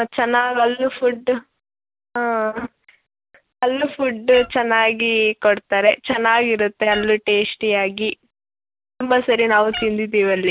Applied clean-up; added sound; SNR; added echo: none; Meow; 14 dB; none.